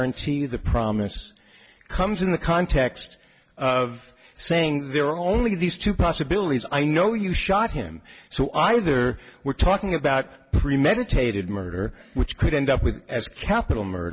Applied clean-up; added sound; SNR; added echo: none; none; none; none.